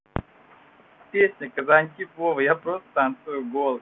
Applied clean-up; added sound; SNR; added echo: none; none; none; none.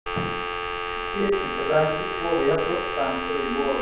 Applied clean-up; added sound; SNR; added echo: none; Telephone; 3 dB; reverberation time 0.9 s.